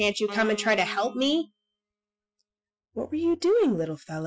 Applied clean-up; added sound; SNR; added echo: classical method Wiener filter.